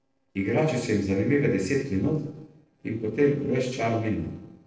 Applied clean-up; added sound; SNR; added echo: neural separator model SepFormer DNS4.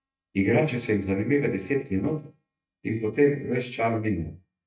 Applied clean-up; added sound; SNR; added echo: neural mask model DeepFilterNet 3.